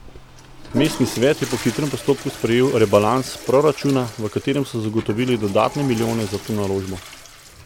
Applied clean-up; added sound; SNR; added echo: none; Toilet flush / Water; 13 dB; none.